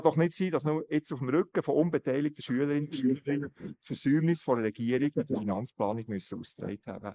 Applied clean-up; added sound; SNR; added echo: neural mask model Resemble Enhance denoiser.